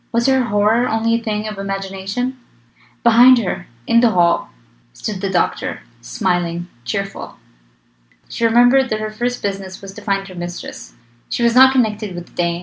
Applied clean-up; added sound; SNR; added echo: none; none; none; none.